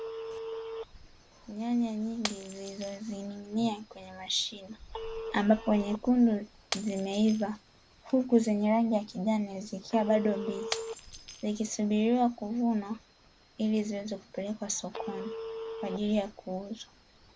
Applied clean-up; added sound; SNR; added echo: none; Telephone + Shatter; 12 dB; none.